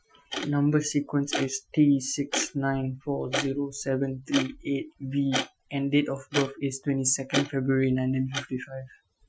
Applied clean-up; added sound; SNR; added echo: classical method Wiener filter.